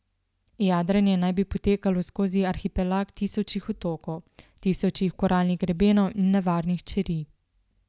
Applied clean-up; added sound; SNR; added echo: none; none; none; none.